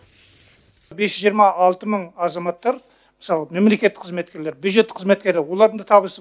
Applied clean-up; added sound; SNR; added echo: none; none; none; none.